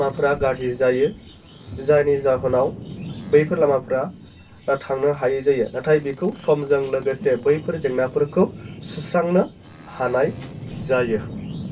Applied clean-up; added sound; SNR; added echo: none; Boat, Water vehicle; 15 dB; reverberation time 0.1 s.